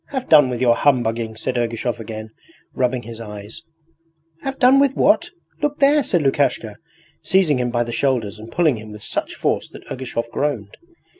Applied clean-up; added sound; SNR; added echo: none; none; none; none.